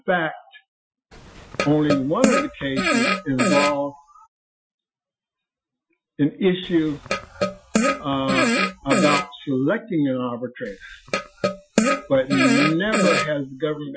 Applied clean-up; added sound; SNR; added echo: classical method Wiener filter.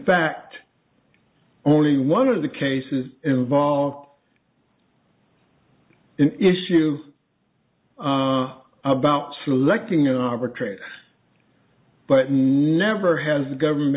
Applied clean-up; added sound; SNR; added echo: none; none; none; none.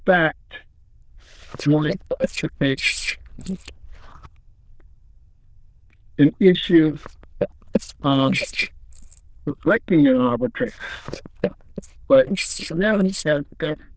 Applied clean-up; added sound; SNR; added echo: neural diffusion model UNIVERSE++.